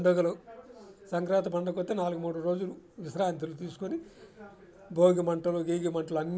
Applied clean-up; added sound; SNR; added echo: none; none; none; none.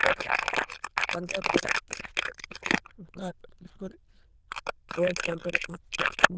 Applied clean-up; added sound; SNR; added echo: neural diffusion model UNIVERSE++.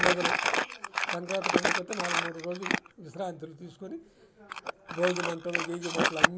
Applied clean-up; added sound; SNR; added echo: none; Crumpling, crinkling; -5 dB; none.